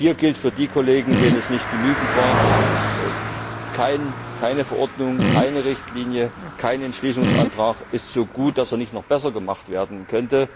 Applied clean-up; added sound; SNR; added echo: none; Car passing by + Fart; 2 dB; none.